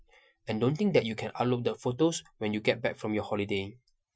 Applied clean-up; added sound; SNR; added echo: classical method Wiener filter.